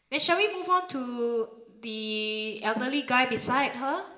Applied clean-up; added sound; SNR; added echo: none; Snare drum; 11 dB; reverberation time 1.1 s.